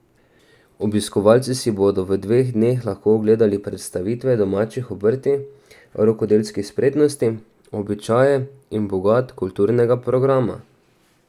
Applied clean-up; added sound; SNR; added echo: none; none; none; none.